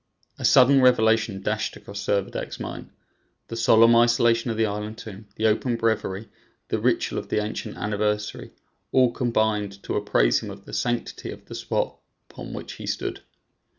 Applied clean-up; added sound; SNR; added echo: none; none; none; none.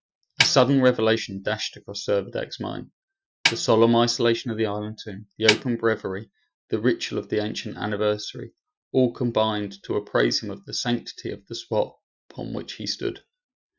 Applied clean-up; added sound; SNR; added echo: classical method Wiener filter.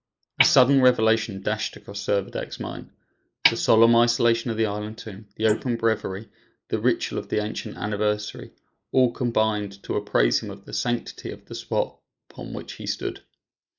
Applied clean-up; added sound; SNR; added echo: neural mask model Resemble Enhance denoiser.